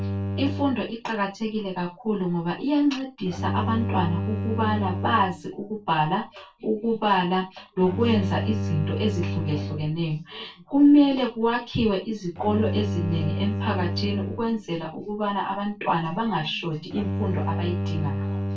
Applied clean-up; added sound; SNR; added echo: none; Bowed string instrument; 5 dB; reverberation time 0.2 s.